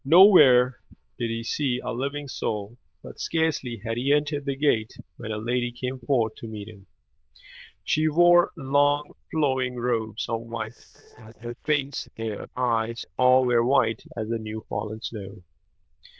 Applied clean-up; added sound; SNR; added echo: neural diffusion model UNIVERSE++.